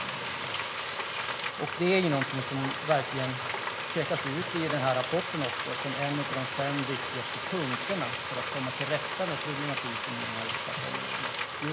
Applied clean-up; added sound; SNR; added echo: none; Frying (food); 0 dB; none.